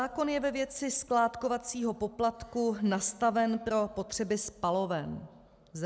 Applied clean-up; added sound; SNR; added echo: none; none; none; none.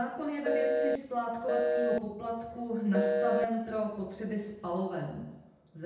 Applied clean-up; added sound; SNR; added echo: none; Telephone; -4 dB; reverberation time 0.8 s.